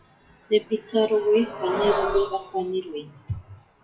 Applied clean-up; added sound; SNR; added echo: classical method WPE with log-MMSE.